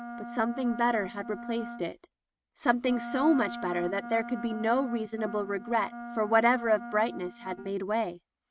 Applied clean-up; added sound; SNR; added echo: neural mask model RNNoise.